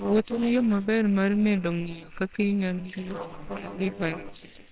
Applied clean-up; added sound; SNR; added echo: neural separator model SepFormer WHAMR!.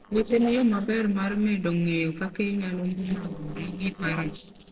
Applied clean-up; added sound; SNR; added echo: neural separator model SepFormer DNS4.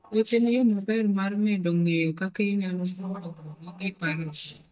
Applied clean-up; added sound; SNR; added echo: neural mask model DeepFilterNet 3.